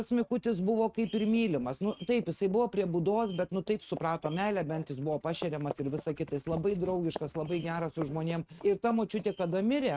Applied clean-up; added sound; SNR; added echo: neural mask model RNNoise.